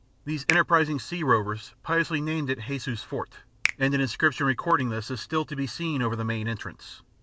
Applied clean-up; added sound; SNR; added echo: none; Finger snapping; 10 dB; none.